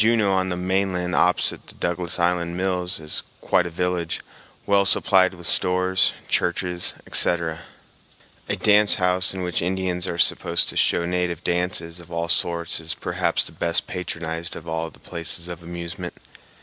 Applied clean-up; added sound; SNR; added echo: none; none; none; none.